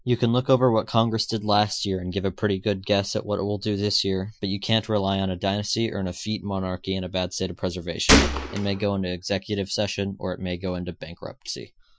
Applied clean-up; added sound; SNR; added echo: classical method Wiener filter.